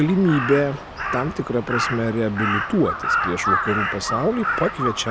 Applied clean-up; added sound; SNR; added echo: none; Crow; 3 dB; none.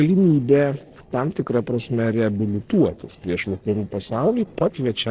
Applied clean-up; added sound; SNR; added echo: neural separator model SepFormer DNS4.